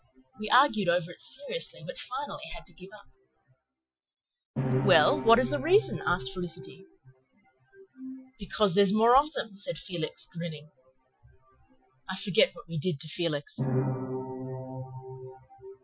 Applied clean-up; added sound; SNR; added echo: classical method Wiener filter.